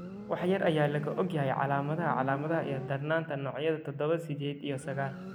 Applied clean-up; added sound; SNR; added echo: none; Motorcycle; 12 dB; none.